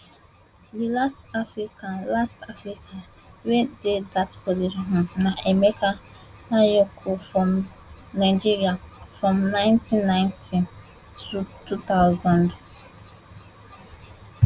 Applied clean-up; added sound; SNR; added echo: none; none; none; none.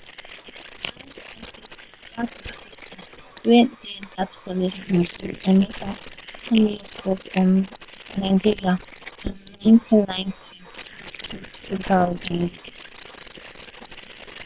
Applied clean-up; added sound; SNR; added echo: neural separator model SepFormer WHAM!.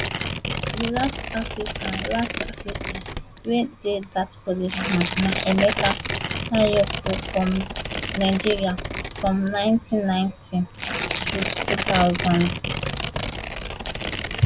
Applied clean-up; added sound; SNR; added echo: none; Tearing; 4 dB; none.